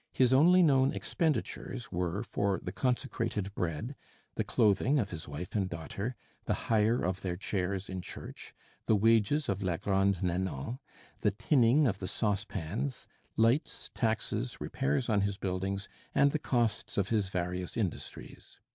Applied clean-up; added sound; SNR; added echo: none; none; none; none.